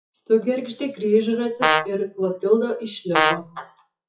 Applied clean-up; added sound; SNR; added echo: classical method WPE with log-MMSE.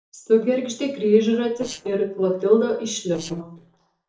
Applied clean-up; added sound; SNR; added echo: neural separator model SepFormer DNS4.